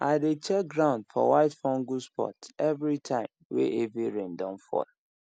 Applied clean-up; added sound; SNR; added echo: none; none; none; none.